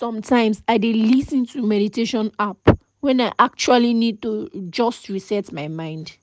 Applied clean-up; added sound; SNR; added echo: none; none; none; none.